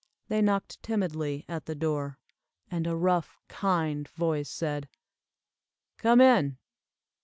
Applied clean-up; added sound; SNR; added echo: none; none; none; none.